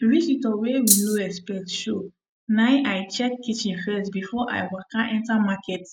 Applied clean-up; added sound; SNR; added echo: none; Rattle (instrument); -3 dB; none.